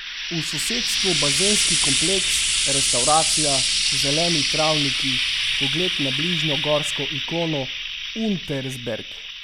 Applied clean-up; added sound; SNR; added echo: none; Frying (food); -4 dB; none.